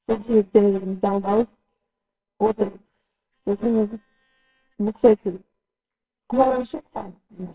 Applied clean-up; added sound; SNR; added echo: neural separator model SepFormer WHAMR!.